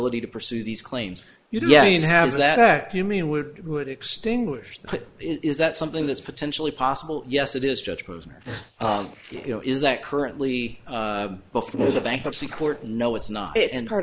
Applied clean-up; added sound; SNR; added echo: neural mask model Resemble Enhance denoiser.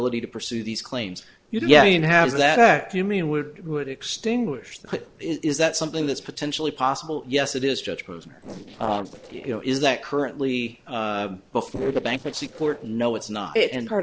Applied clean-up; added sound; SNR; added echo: neural separator model SepFormer DNS4.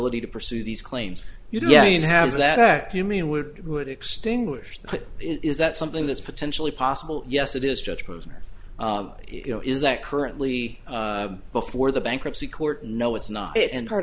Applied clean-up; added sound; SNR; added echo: none; none; none; none.